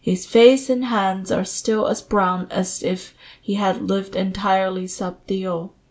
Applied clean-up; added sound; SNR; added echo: none; none; none; none.